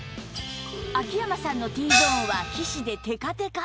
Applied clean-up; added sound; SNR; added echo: none; Gong; -4 dB; none.